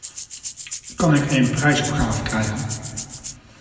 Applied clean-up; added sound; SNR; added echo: none; Rattle (instrument); 12 dB; reverberation time 1.9 s.